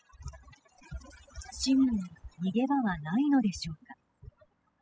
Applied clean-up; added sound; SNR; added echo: classical method spectral subtraction.